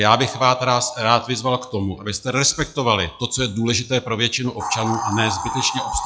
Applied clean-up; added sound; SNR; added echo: classical method log-MMSE.